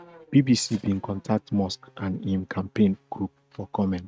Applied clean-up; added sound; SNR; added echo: neural mask model RNNoise.